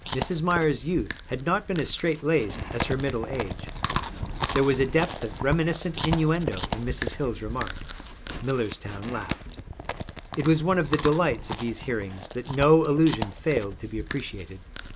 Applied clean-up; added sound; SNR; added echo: none; Chewing, mastication; 6 dB; none.